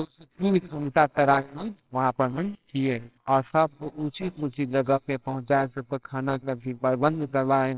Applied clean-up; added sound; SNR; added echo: neural separator model SepFormer WHAMR!.